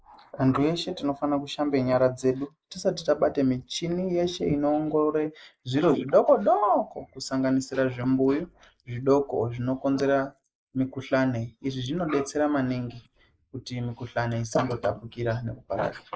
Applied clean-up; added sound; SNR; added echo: neural mask model Resemble Enhance denoiser.